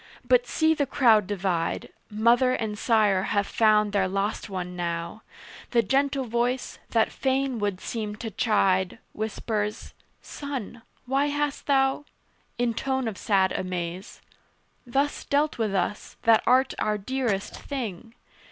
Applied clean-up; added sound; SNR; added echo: none; Glass; 15 dB; none.